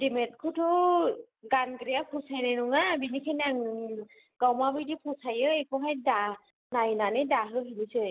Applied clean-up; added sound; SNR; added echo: neural mask model Resemble Enhance denoiser.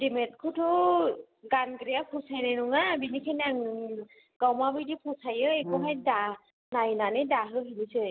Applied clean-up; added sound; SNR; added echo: none; Brass instrument; 10 dB; none.